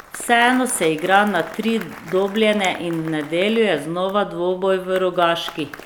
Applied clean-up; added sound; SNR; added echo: none; Applause; 19 dB; none.